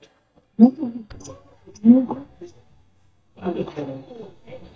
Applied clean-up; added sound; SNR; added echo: neural mask model DeepFilterNet 3.